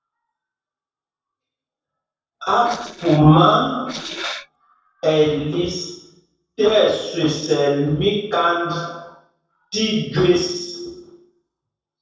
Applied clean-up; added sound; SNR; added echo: neural separator model SepFormer DNS4.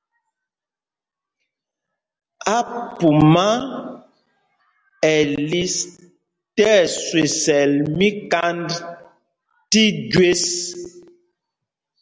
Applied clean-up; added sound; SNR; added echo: none; none; none; none.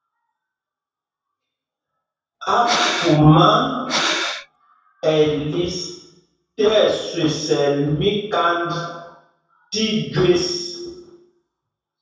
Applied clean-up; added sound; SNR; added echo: none; Breathing; 3 dB; reverberation time 0.7 s.